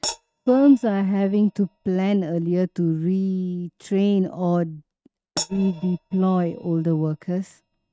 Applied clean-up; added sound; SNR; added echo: neural mask model RNNoise.